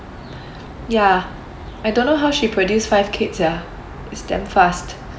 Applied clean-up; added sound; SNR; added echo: none; none; none; none.